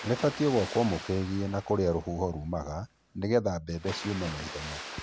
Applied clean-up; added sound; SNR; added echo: none; Water; 13 dB; none.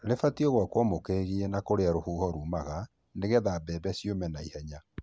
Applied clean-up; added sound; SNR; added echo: none; none; none; none.